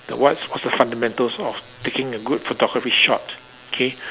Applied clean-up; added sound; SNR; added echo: none; none; none; none.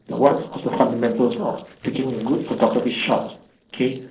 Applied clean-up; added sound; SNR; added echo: neural separator model SepFormer DNS4.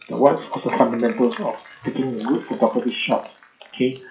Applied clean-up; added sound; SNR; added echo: classical method WPE with log-MMSE.